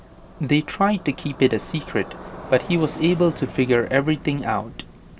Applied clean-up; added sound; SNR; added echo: none; Motorcycle; 16 dB; none.